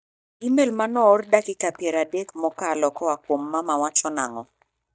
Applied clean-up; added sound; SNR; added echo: neural mask model DeepFilterNet 3.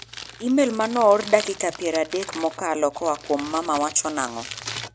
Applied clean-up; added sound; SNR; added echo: none; Crumpling, crinkling; 14 dB; none.